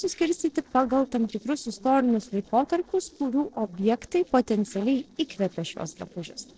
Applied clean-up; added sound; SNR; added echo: neural separator model SepFormer DNS4.